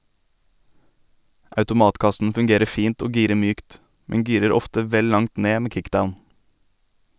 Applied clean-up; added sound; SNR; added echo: none; none; none; none.